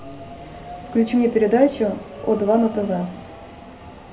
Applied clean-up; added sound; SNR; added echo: none; Subway, metro, underground; 14 dB; reverberation time 0.3 s.